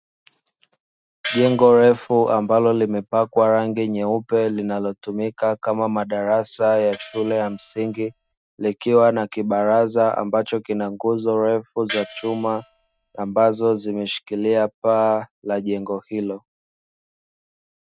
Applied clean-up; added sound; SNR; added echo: neural mask model RNNoise.